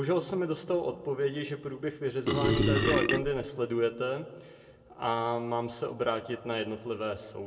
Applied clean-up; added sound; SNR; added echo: none; Burping, eructation; -4 dB; reverberation time 1.2 s.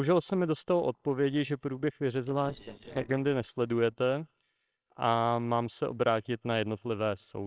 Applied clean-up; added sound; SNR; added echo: neural separator model SepFormer WHAMR!.